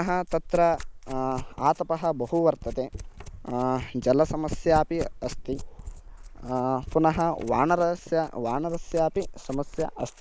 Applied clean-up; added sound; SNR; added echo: neural mask model Resemble Enhance denoiser.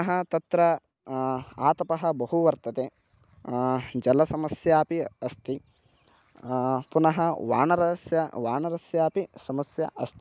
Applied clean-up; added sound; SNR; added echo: none; none; none; none.